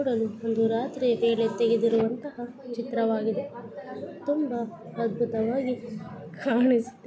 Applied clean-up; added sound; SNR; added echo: none; none; none; none.